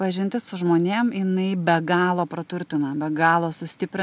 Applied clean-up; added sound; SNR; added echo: none; none; none; none.